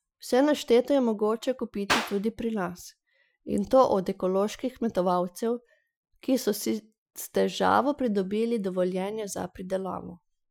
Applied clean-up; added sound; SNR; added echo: classical method Wiener filter.